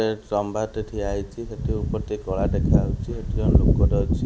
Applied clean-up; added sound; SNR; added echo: none; none; none; none.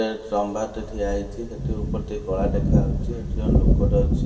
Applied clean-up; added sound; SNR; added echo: none; none; none; reverberation time 2.1 s.